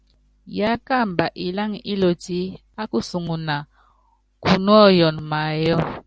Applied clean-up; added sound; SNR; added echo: none; none; none; none.